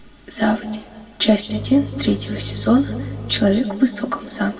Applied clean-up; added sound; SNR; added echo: none; Bowed string instrument; 12 dB; reverberation time 1.6 s.